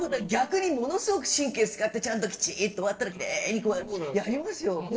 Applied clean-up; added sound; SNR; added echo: neural separator model SepFormer DNS4.